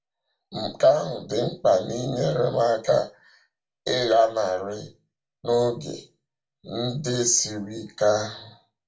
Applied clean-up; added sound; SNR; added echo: none; none; none; reverberation time 0.2 s.